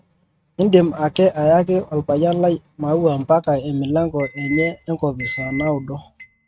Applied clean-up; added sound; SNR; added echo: neural mask model RNNoise.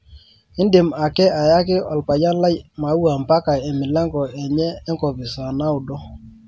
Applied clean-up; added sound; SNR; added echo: none; none; none; none.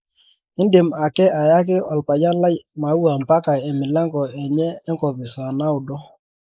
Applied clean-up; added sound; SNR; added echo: neural mask model Resemble Enhance denoiser.